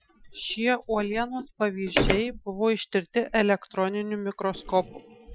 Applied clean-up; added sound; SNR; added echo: classical method Wiener filter.